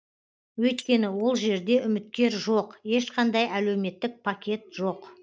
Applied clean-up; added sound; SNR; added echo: neural mask model DeepFilterNet 3.